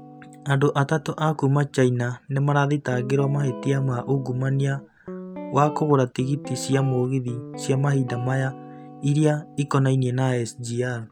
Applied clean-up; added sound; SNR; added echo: none; Guitar; 15 dB; none.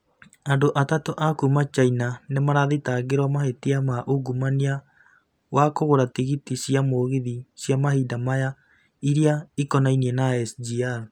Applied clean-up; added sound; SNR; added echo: none; none; none; none.